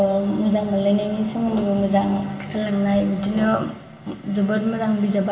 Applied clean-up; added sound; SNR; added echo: none; Brass instrument; 19 dB; reverberation time 0.4 s.